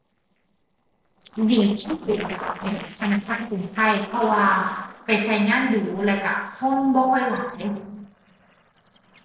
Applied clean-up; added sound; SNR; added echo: neural separator model SepFormer DNS4.